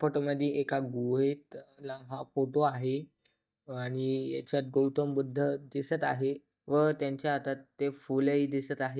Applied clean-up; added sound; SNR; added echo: neural mask model DeepFilterNet 3.